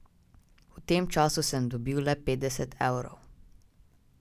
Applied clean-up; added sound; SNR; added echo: none; none; none; none.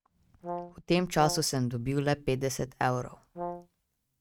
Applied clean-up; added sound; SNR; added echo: neural mask model RNNoise.